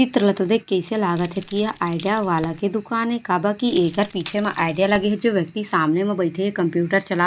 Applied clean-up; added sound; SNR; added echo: none; Keys jangling; 14 dB; none.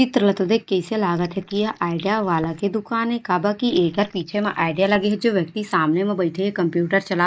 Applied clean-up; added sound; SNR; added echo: neural mask model Resemble Enhance denoiser.